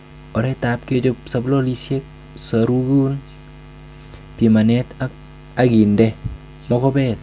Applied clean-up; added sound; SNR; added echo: none; none; none; none.